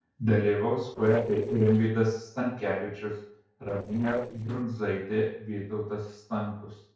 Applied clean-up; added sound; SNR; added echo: neural separator model SepFormer DNS4.